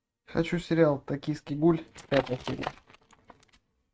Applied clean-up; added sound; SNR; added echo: neural mask model RNNoise.